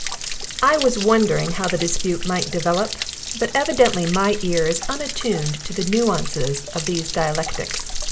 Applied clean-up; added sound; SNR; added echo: none; Stream / Trickle, dribble / Splash, splatter; 5 dB; none.